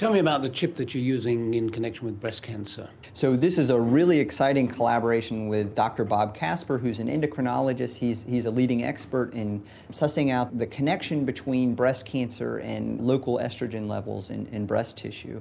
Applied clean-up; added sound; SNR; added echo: none; none; none; none.